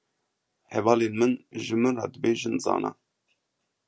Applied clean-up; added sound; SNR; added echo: none; none; none; none.